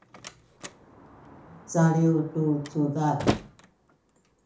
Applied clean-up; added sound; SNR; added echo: none; Slam; 9 dB; reverberation time 0.6 s.